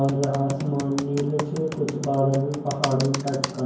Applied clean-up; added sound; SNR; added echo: none; Computer keyboard; 10 dB; reverberation time 0.9 s.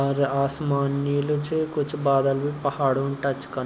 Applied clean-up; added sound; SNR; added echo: none; none; none; none.